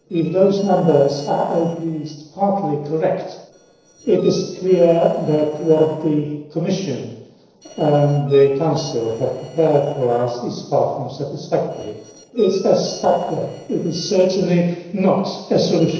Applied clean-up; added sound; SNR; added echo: neural separator model SepFormer DNS4.